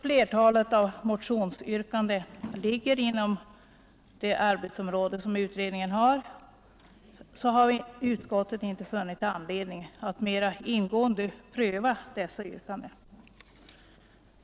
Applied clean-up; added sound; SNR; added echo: none; none; none; none.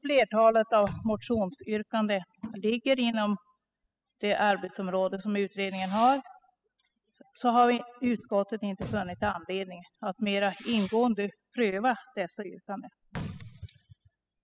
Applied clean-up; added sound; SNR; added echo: classical method spectral subtraction.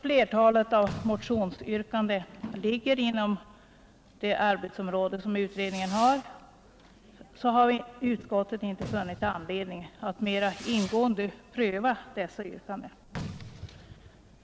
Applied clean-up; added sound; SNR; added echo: none; Fireworks; 17 dB; none.